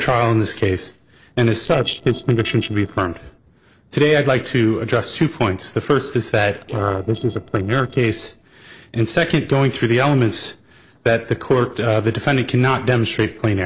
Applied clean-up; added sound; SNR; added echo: neural separator model SepFormer DNS4.